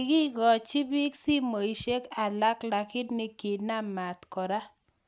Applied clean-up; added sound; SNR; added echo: none; none; none; none.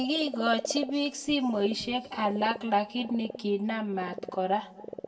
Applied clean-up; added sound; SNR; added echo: none; Frog; 12 dB; reverberation time 1.5 s.